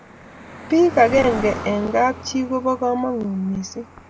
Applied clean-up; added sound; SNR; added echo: none; Cricket; 13 dB; none.